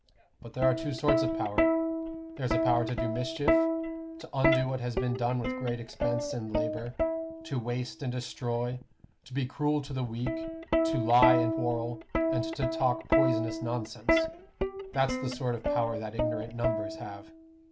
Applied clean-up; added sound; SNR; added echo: none; Plucked string instrument; -1 dB; none.